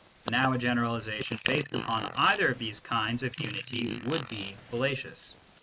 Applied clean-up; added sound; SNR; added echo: neural mask model Resemble Enhance denoiser.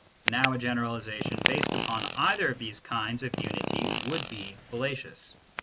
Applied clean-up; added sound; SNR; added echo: none; Tick + Fart; 2 dB; none.